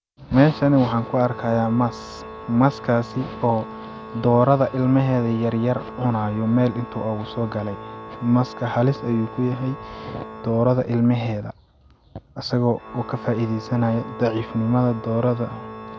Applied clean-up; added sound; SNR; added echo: none; Organ; 15 dB; none.